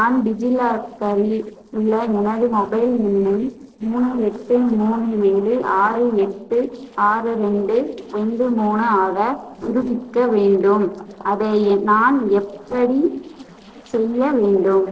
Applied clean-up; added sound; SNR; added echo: neural separator model SepFormer DNS4.